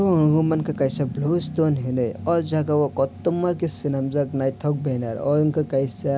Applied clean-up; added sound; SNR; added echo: none; none; none; none.